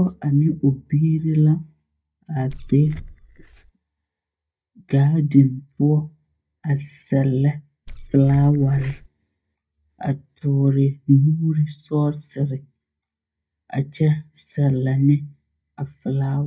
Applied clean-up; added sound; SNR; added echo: neural mask model DeepFilterNet 3.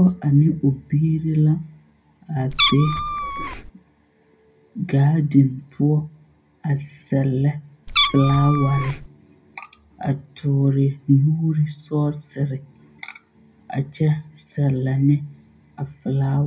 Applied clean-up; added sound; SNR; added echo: none; Meow; 2 dB; reverberation time 0.3 s.